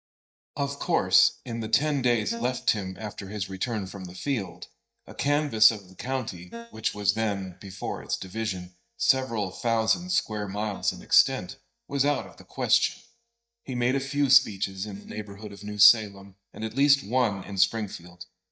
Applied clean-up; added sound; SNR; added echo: neural mask model DeepFilterNet 3.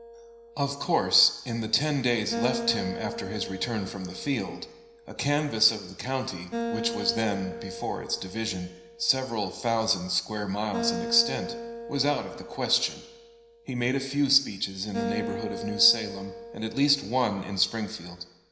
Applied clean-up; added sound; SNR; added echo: none; Acoustic guitar; 9 dB; reverberation time 0.9 s.